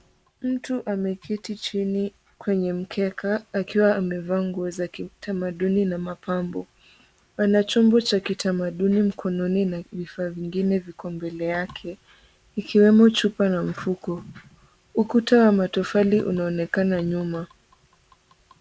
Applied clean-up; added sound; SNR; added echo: none; none; none; none.